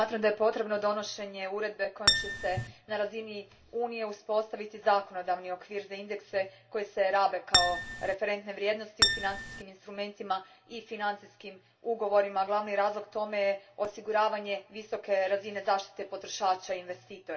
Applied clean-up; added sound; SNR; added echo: none; Acoustic guitar; -3 dB; reverberation time 0.2 s.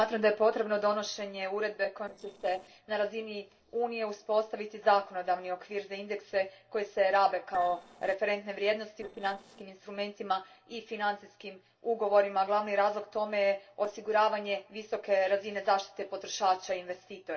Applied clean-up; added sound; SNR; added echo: neural separator model SepFormer DNS4.